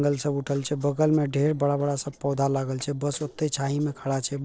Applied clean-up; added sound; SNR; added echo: neural separator model SepFormer DNS4.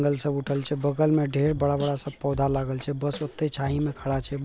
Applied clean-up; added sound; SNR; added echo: none; Drum kit; 16 dB; none.